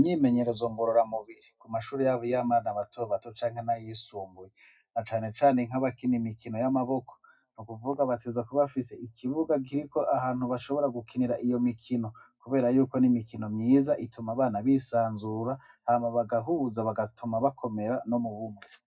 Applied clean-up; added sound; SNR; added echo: neural mask model DeepFilterNet 3.